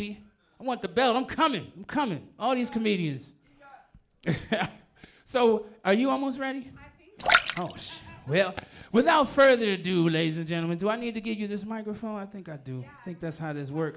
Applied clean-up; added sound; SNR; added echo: none; Splash, splatter; 2 dB; none.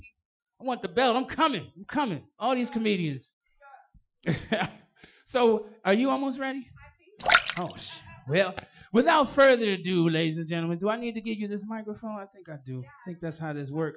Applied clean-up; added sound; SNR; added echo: classical method Wiener filter.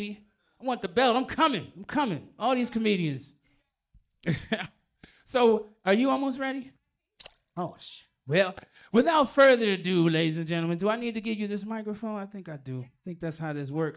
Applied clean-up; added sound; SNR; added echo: neural mask model DeepFilterNet 3.